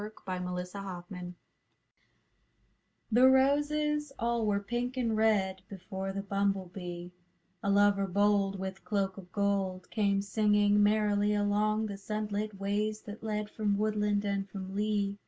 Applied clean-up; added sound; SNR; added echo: none; none; none; none.